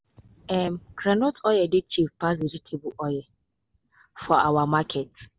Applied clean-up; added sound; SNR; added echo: none; none; none; none.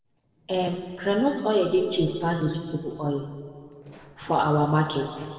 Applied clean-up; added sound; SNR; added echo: neural separator model SepFormer DNS4.